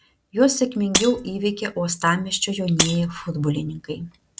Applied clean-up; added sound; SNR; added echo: none; Shatter; 6 dB; none.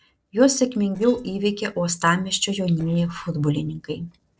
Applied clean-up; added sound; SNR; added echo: neural separator model SepFormer DNS4.